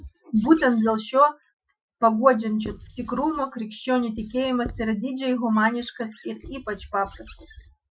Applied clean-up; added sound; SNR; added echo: classical method Wiener filter.